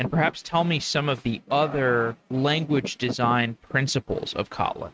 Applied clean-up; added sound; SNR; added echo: neural mask model RNNoise.